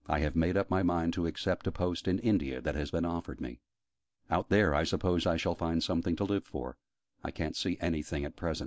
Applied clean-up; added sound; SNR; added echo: none; none; none; none.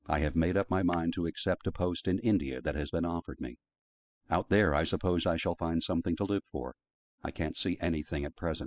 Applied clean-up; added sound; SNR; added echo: classical method spectral subtraction.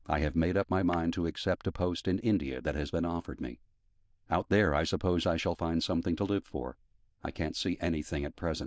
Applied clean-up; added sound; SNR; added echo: neural diffusion model UNIVERSE++.